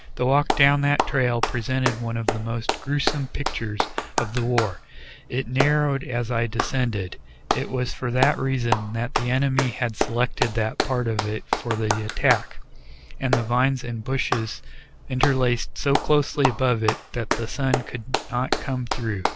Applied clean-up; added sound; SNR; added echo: none; Clapping; 5 dB; none.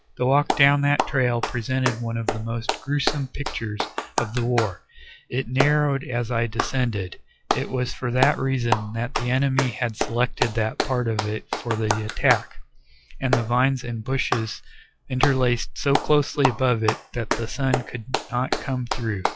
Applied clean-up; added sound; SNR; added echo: classical method log-MMSE.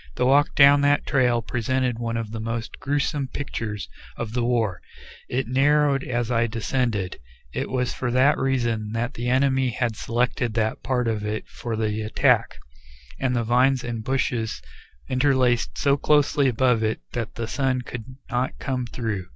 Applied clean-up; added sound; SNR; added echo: none; none; none; none.